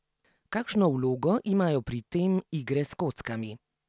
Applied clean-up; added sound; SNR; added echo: none; none; none; none.